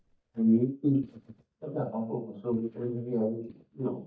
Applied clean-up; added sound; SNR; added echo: neural mask model DeepFilterNet 3.